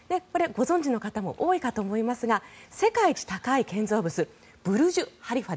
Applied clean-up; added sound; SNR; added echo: none; none; none; none.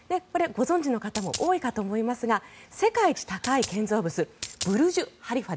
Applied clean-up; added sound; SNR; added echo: none; Coin (dropping); 10 dB; none.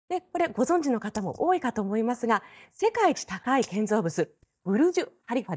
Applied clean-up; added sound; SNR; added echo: neural mask model DeepFilterNet 3.